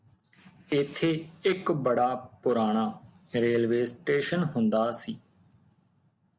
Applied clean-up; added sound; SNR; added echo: none; none; none; none.